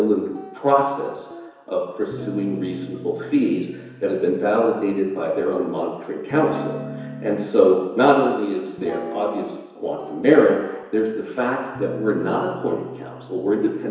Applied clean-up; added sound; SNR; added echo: none; Guitar; 15 dB; reverberation time 1.0 s.